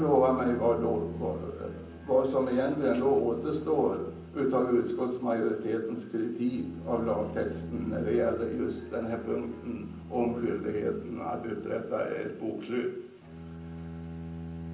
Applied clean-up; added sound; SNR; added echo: none; Bowed string instrument; 13 dB; reverberation time 0.6 s.